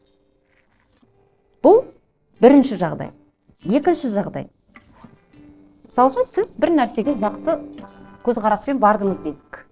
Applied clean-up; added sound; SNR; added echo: neural separator model SepFormer DNS4.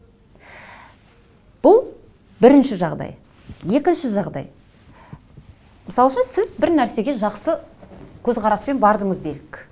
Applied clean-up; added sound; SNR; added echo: none; none; none; none.